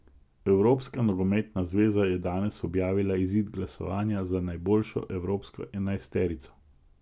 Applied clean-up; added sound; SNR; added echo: none; none; none; none.